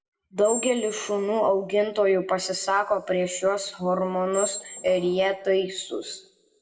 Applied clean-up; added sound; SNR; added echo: none; Squeak; 12 dB; reverberation time 0.6 s.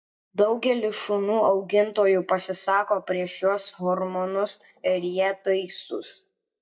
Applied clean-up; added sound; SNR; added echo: neural mask model DeepFilterNet 3.